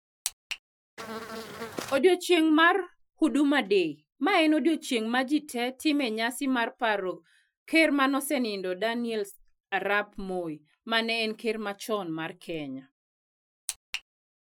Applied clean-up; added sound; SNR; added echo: classical method Wiener filter.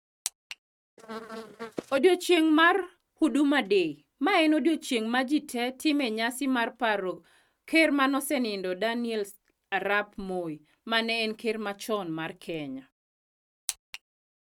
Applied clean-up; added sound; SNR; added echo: neural mask model RNNoise.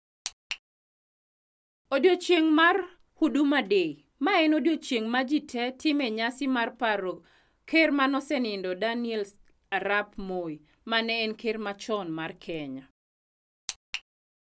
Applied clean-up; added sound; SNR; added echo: none; none; none; none.